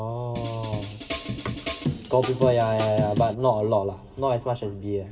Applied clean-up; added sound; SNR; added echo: none; Drum kit; 4 dB; reverberation time 1.8 s.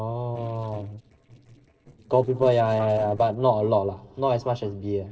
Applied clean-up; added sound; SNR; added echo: neural separator model SepFormer DNS4.